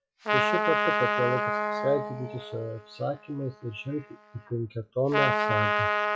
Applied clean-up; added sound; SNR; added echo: classical method log-MMSE.